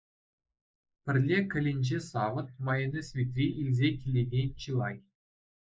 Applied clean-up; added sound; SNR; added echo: neural mask model Resemble Enhance denoiser.